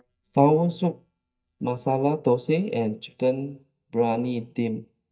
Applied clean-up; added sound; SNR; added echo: neural mask model DeepFilterNet 3.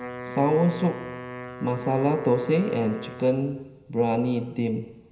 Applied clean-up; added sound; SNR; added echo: none; Wind instrument, woodwind instrument; 13 dB; reverberation time 0.9 s.